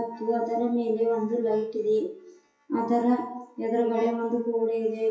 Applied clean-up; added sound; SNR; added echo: classical method WPE with log-MMSE.